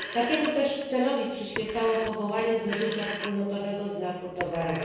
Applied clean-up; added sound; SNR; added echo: none; Telephone; 11 dB; reverberation time 1.0 s.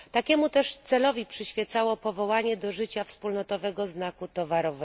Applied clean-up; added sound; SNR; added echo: none; none; none; none.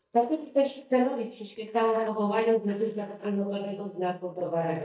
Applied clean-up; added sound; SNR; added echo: neural mask model DeepFilterNet 3.